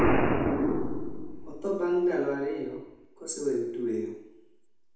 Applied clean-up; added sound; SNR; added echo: none; Explosion; -2 dB; reverberation time 0.8 s.